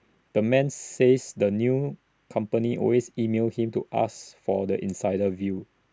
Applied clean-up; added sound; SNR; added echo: none; none; none; none.